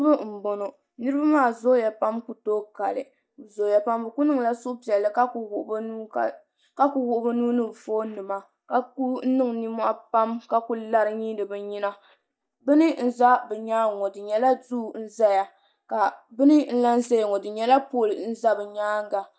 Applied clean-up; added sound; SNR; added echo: neural mask model DeepFilterNet 3.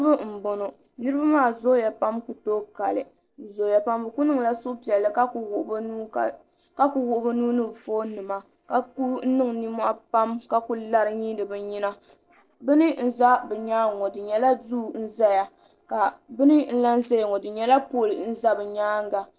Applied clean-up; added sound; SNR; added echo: neural separator model SepFormer DNS4.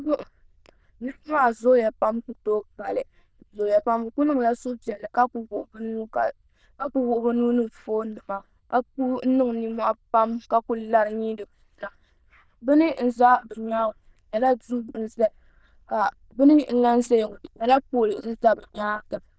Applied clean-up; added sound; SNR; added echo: neural diffusion model UNIVERSE++.